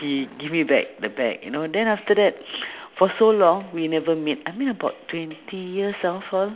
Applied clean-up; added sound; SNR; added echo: none; none; none; none.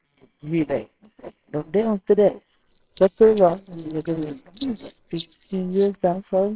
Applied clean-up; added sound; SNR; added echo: neural separator model SepFormer WHAMR!.